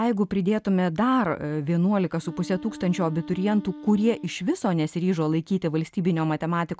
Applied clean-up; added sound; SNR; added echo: none; Wind instrument, woodwind instrument; 17 dB; none.